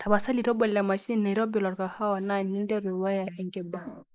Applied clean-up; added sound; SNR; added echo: neural mask model Resemble Enhance denoiser.